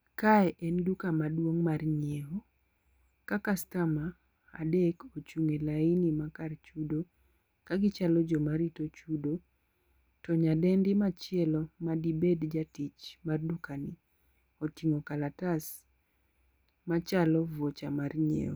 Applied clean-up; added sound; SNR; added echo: none; none; none; none.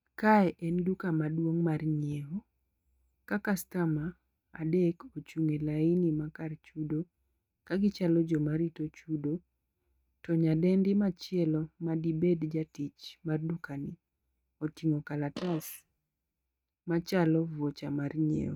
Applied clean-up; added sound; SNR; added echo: neural mask model RNNoise.